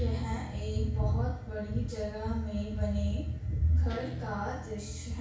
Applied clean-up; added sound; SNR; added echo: none; Guitar; 13 dB; reverberation time 0.6 s.